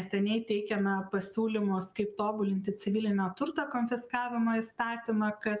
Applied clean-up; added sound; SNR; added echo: none; none; none; none.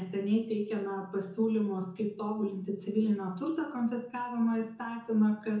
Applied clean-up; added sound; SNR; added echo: none; none; none; reverberation time 0.6 s.